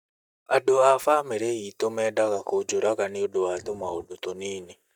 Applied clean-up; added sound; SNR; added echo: neural mask model DeepFilterNet 3.